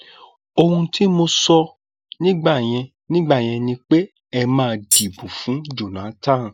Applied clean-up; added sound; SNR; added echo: neural mask model Resemble Enhance denoiser.